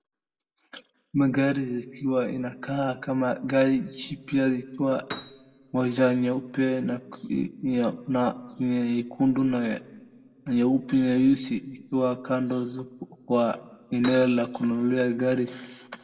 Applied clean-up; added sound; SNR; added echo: none; Piano; 15 dB; reverberation time 0.9 s.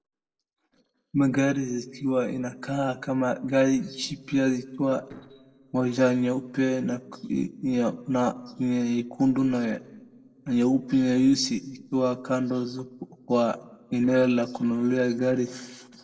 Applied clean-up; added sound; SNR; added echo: neural separator model SepFormer DNS4.